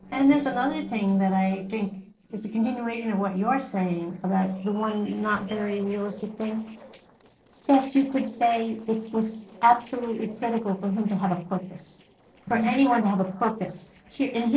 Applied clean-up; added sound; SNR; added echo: neural separator model SepFormer DNS4.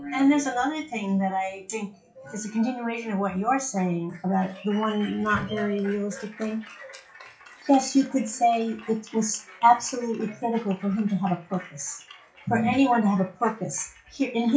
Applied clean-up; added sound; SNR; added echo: classical method WPE with log-MMSE.